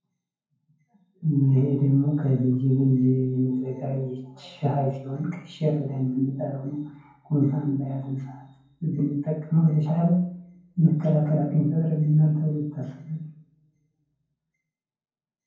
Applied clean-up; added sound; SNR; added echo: none; none; none; reverberation time 0.9 s.